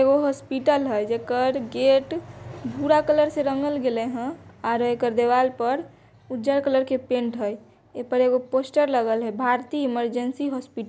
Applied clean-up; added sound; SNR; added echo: none; none; none; none.